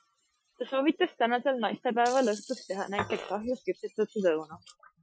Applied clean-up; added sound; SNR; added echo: classical method Wiener filter.